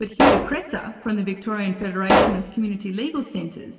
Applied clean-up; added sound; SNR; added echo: none; Explosion; -2 dB; reverberation time 2.8 s.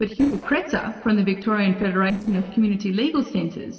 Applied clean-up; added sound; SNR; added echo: neural separator model SepFormer DNS4.